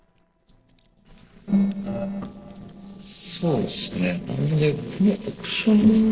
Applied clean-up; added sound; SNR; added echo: neural separator model SepFormer DNS4.